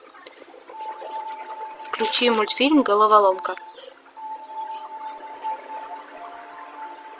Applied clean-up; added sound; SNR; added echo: none; Piano; 11 dB; none.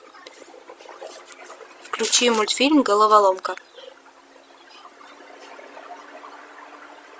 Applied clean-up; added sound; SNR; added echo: none; none; none; none.